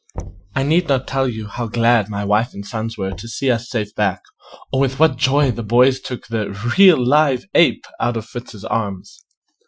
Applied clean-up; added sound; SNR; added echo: classical method Wiener filter.